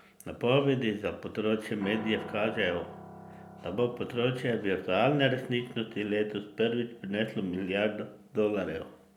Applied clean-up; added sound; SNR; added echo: none; Piano; 19 dB; none.